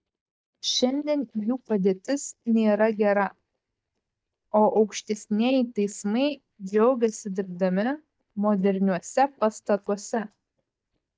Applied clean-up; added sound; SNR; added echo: neural mask model DeepFilterNet 3.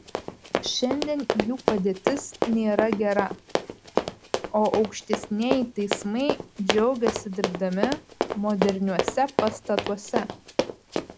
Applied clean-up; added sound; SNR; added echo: none; Run; 3 dB; none.